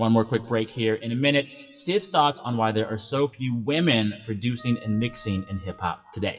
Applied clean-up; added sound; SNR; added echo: classical method WPE with log-MMSE.